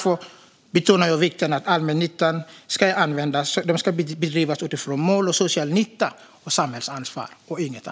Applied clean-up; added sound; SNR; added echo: none; none; none; none.